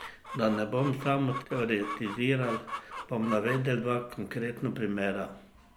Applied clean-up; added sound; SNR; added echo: none; Chicken, rooster; 12 dB; none.